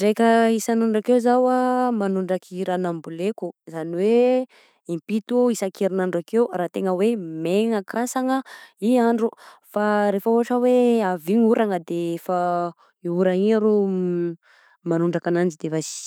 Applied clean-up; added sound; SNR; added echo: none; none; none; none.